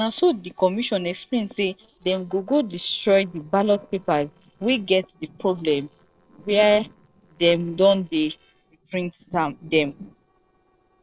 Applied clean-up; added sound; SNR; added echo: neural separator model SepFormer DNS4.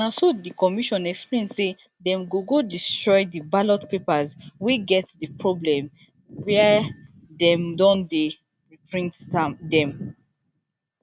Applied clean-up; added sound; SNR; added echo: none; none; none; none.